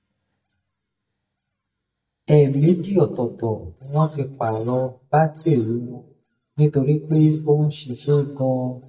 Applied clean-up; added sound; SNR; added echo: neural mask model DeepFilterNet 3.